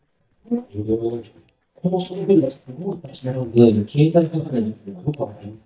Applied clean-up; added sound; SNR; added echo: neural mask model DeepFilterNet 3.